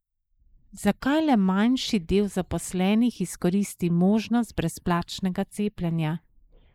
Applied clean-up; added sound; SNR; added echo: neural mask model Resemble Enhance denoiser.